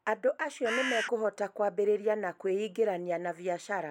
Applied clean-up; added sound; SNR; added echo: none; Bird; 1 dB; none.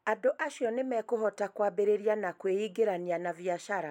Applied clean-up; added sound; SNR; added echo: none; none; none; none.